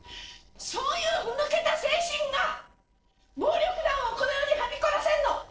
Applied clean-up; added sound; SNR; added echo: neural separator model SepFormer DNS4.